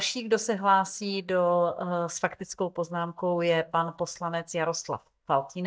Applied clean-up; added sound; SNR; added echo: neural mask model DeepFilterNet 3.